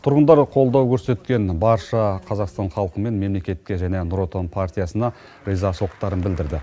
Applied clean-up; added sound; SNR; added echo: none; none; none; none.